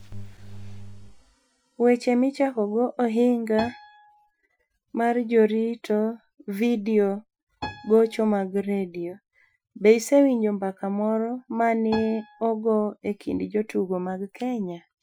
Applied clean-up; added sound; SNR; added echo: classical method Wiener filter.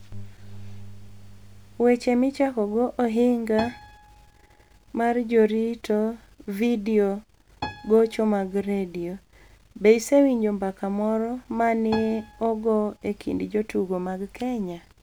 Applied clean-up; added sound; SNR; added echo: none; Piano; 19 dB; none.